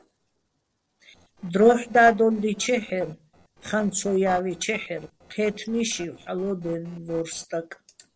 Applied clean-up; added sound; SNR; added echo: neural separator model SepFormer DNS4.